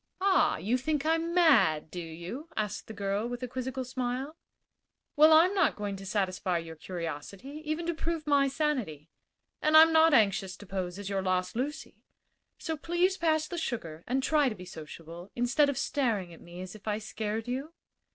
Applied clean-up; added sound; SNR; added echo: none; none; none; none.